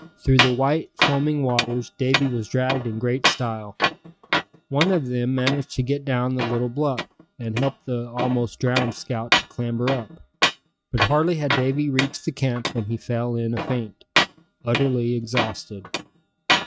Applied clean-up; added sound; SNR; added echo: neural mask model RNNoise.